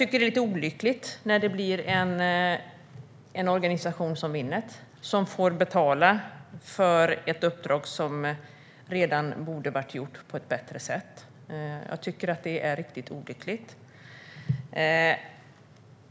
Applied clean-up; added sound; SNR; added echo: none; none; none; none.